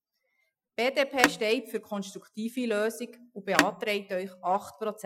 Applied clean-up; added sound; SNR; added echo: classical method Wiener filter.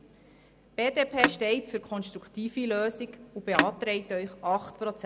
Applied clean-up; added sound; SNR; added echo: none; Telephone; 1 dB; none.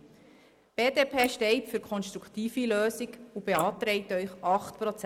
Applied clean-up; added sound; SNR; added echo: neural mask model Resemble Enhance denoiser.